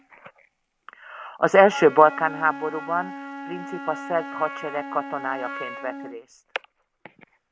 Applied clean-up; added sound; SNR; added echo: none; Wind instrument, woodwind instrument; 13 dB; none.